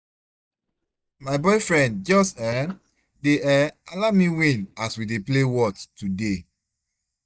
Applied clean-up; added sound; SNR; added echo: neural mask model DeepFilterNet 3.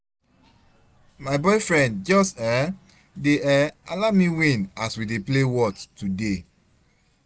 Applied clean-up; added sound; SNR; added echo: none; none; none; none.